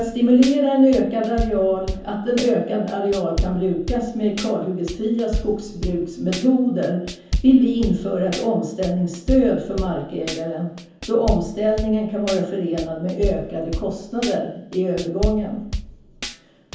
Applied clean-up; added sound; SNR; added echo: none; Drum / Drum kit; 9 dB; reverberation time 0.7 s.